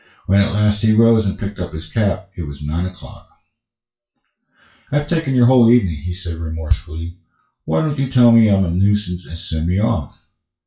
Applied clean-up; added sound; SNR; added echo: classical method WPE with log-MMSE.